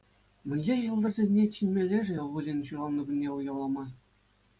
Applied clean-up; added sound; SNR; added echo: none; none; none; none.